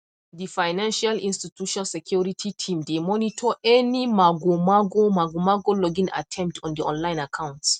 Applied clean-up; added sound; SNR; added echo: none; none; none; none.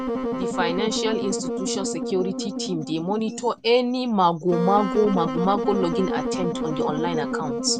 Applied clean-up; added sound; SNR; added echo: none; Wind instrument, woodwind instrument; 3 dB; none.